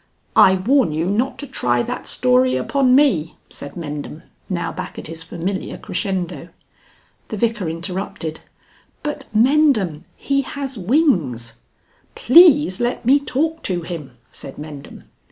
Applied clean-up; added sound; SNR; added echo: none; none; none; none.